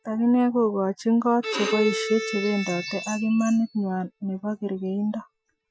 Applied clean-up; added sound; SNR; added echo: classical method Wiener filter.